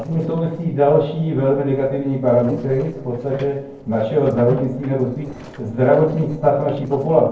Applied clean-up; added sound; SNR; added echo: neural separator model SepFormer DNS4.